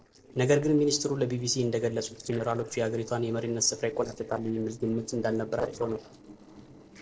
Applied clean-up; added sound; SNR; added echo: neural separator model SepFormer DNS4.